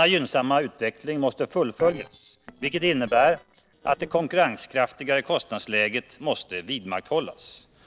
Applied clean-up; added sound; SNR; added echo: neural separator model SepFormer DNS4.